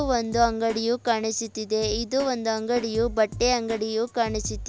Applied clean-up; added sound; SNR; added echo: none; Drum kit; 13 dB; none.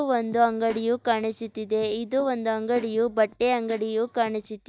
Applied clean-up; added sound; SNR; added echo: neural mask model DeepFilterNet 3.